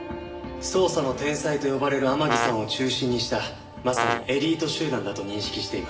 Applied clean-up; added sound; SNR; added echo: none; Brass instrument; 4 dB; reverberation time 0.8 s.